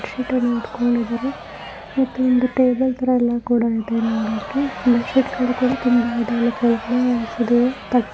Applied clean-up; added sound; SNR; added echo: none; Crowd; 14 dB; none.